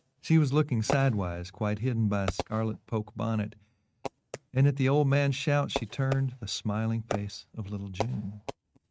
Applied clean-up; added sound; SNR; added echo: neural mask model RNNoise.